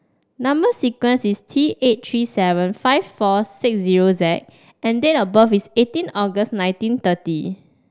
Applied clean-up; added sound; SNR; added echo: none; none; none; none.